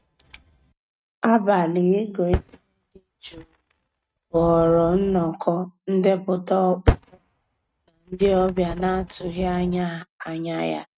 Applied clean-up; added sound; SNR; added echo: neural mask model RNNoise.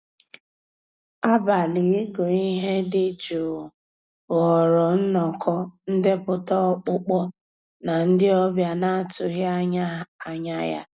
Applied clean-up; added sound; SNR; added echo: none; none; none; none.